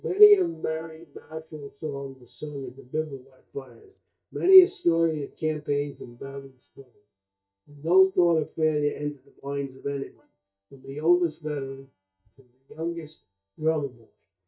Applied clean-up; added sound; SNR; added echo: neural mask model DeepFilterNet 3.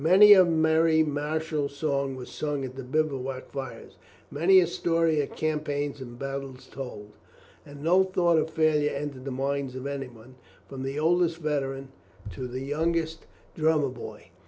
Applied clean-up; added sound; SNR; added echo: none; none; none; none.